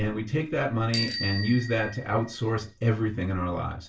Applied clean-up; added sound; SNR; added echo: none; Bicycle bell; 11 dB; reverberation time 0.3 s.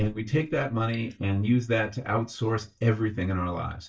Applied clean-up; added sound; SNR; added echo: neural mask model DeepFilterNet 3.